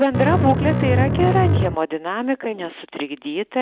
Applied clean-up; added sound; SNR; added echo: none; Bass guitar; -3 dB; none.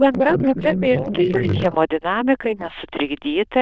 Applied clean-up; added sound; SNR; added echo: neural diffusion model UNIVERSE++.